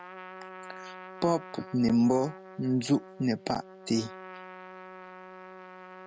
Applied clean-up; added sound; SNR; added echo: none; Trumpet; 15 dB; none.